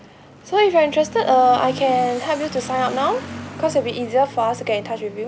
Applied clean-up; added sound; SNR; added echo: none; Motorcycle / Accelerating, revving, vroom; 14 dB; none.